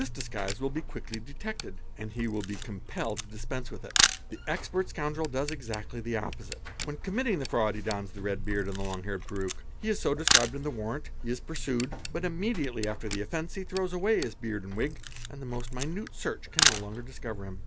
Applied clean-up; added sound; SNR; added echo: none; Camera + Buzz; 0 dB; none.